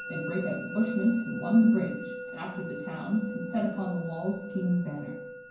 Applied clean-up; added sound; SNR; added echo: none; Musical instrument; 11 dB; reverberation time 0.9 s.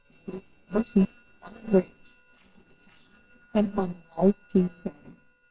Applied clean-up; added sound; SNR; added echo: neural separator model SepFormer WHAMR!.